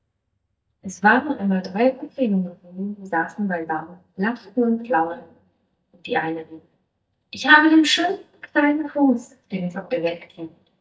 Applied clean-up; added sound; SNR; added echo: neural mask model DeepFilterNet 3.